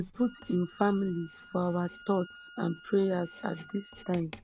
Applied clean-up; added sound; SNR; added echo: none; Wind instrument, woodwind instrument + Writing; 20 dB; none.